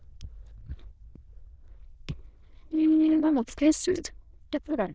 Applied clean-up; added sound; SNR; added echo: neural diffusion model UNIVERSE++.